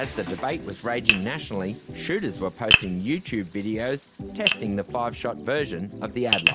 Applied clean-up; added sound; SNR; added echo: none; Tap; 1 dB; none.